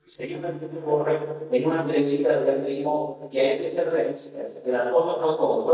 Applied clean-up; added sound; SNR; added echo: neural mask model DeepFilterNet 3.